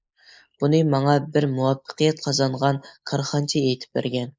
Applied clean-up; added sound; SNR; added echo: neural mask model Resemble Enhance denoiser.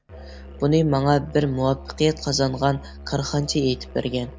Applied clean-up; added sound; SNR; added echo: none; Musical instrument; 16 dB; none.